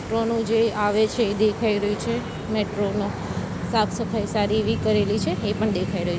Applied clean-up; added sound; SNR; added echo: none; none; none; none.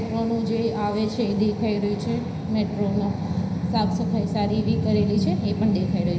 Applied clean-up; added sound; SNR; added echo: none; none; none; reverberation time 0.9 s.